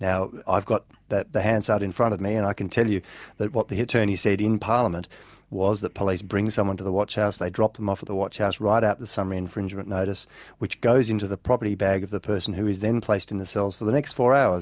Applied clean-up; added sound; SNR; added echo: none; none; none; none.